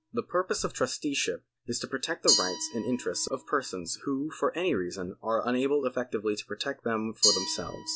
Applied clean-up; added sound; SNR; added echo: none; Glass; 5 dB; none.